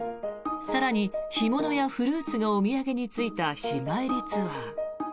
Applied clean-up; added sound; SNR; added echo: none; none; none; none.